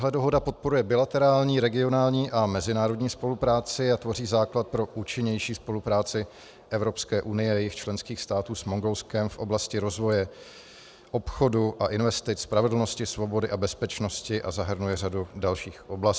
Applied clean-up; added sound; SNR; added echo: none; none; none; none.